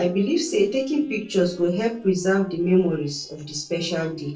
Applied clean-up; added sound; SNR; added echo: neural separator model SepFormer DNS4.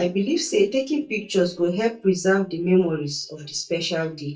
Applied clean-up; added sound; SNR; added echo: neural mask model DeepFilterNet 3.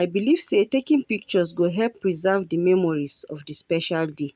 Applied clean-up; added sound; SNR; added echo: none; none; none; none.